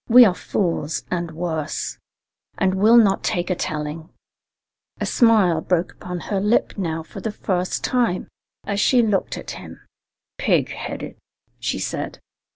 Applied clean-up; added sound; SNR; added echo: none; none; none; none.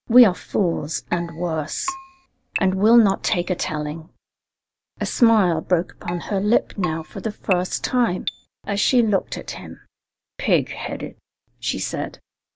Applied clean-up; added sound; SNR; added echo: none; Keyboard (musical); 12 dB; none.